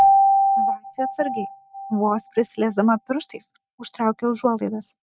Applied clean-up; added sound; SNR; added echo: neural mask model RNNoise.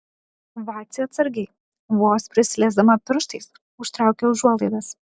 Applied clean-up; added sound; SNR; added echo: none; none; none; none.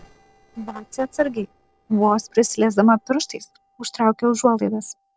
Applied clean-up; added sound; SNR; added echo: neural separator model SepFormer DNS4.